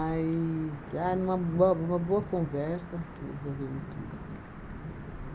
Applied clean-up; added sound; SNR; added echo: none; Thunder / Wind / Rain; 10 dB; none.